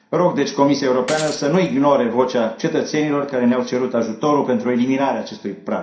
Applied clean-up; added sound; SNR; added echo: none; Shatter / Crushing; 16 dB; reverberation time 0.5 s.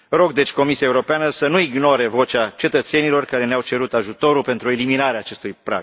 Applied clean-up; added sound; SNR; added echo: none; none; none; none.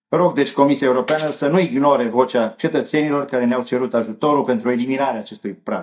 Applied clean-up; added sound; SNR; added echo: neural mask model DeepFilterNet 3.